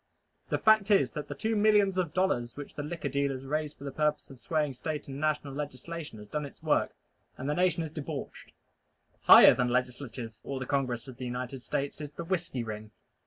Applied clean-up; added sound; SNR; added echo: none; none; none; none.